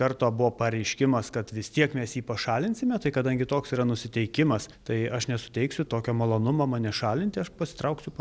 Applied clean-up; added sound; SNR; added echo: none; none; none; none.